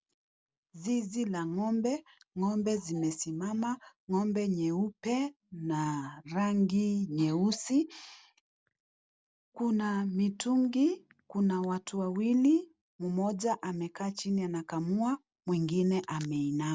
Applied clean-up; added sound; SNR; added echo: none; none; none; none.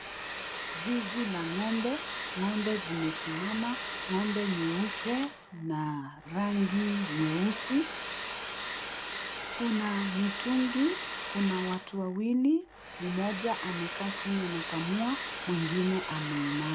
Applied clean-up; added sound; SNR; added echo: none; Domestic sounds, home sounds; 5 dB; none.